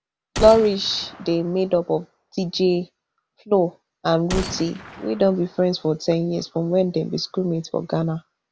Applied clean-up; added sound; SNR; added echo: none; Gunshot, gunfire; 13 dB; none.